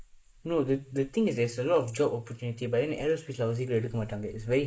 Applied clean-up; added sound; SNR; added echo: neural mask model Resemble Enhance denoiser.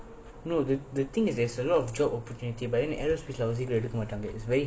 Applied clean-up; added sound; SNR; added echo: none; none; none; none.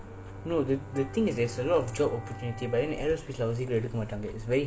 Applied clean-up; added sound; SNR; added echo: none; Wind instrument, woodwind instrument + Bowed string instrument; 15 dB; none.